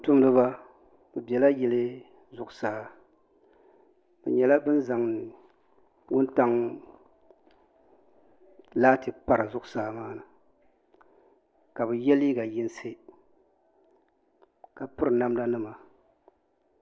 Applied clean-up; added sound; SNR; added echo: none; none; none; none.